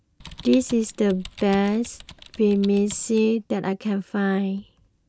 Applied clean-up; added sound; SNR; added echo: none; Typing; 19 dB; none.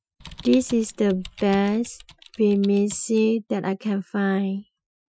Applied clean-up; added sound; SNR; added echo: classical method Wiener filter.